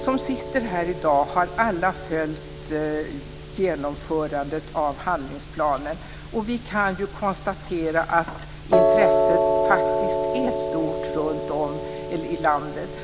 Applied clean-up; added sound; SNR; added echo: none; Piano; 1 dB; none.